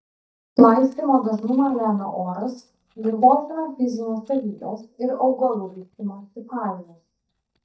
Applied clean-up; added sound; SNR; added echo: neural mask model DeepFilterNet 3.